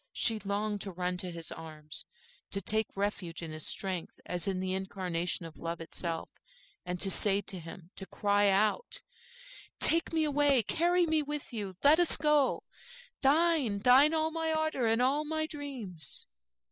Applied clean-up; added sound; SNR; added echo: classical method spectral subtraction.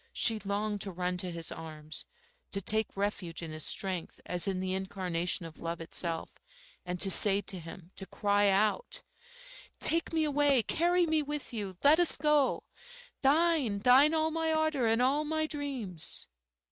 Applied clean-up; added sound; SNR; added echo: neural mask model RNNoise.